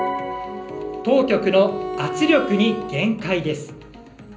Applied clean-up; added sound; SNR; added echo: none; Wind instrument, woodwind instrument; 11 dB; reverberation time 0.5 s.